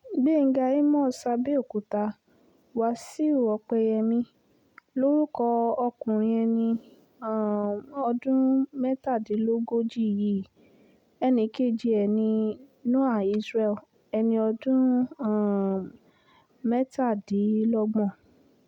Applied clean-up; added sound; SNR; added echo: none; none; none; none.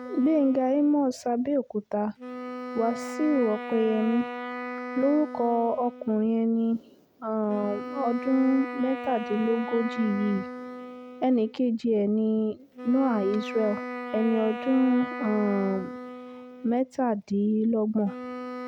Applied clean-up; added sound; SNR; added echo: none; Wind instrument, woodwind instrument; 11 dB; none.